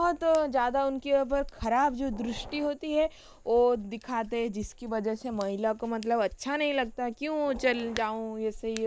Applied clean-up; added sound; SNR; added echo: none; Train + Hands; 17 dB; none.